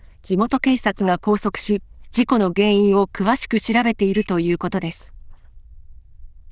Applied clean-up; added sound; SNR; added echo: neural diffusion model UNIVERSE++.